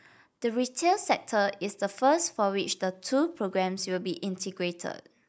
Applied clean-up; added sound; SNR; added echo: neural mask model Resemble Enhance denoiser.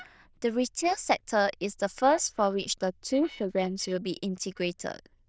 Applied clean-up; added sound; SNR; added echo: neural diffusion model UNIVERSE++.